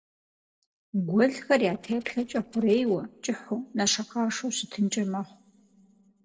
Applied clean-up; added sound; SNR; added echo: neural separator model SepFormer DNS4.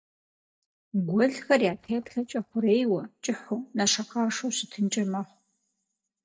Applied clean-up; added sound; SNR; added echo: neural mask model DeepFilterNet 3.